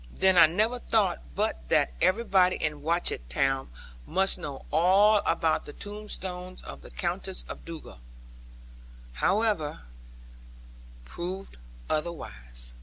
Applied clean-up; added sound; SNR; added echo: none; none; none; none.